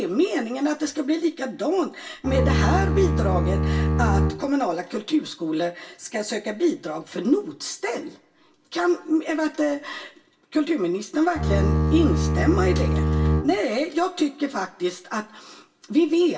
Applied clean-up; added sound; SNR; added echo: none; Bowed string instrument; -3 dB; reverberation time 0.1 s.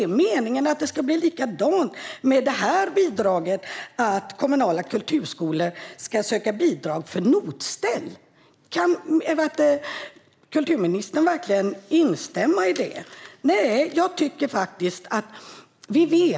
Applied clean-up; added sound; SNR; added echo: none; none; none; none.